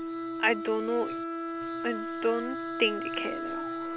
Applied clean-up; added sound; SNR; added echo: none; Wind instrument, woodwind instrument; 2 dB; none.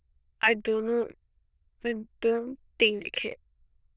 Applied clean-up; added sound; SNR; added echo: neural diffusion model UNIVERSE++.